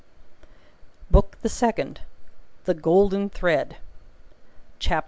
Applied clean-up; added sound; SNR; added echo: none; none; none; none.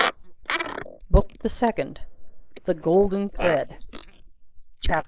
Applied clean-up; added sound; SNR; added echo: neural mask model Resemble Enhance denoiser.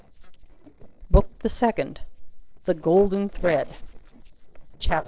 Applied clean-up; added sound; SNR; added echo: neural separator model SepFormer DNS4.